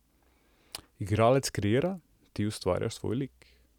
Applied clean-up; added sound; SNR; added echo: none; none; none; none.